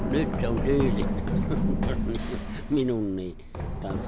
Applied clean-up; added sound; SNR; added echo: none; Run; -2 dB; none.